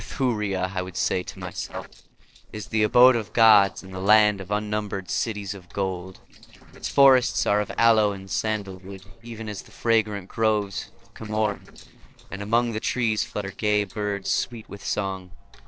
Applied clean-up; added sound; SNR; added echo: neural separator model SepFormer DNS4.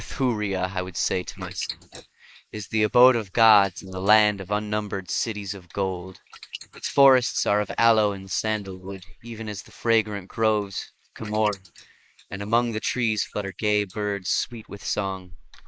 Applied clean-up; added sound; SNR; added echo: neural mask model Resemble Enhance denoiser.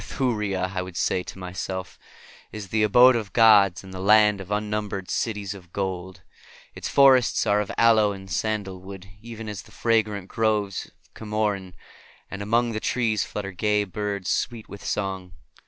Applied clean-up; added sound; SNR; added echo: none; none; none; none.